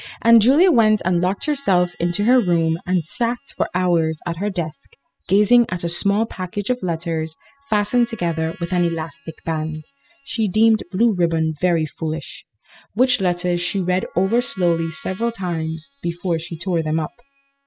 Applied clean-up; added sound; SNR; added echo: classical method spectral subtraction.